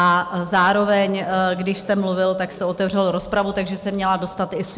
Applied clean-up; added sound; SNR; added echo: none; none; none; none.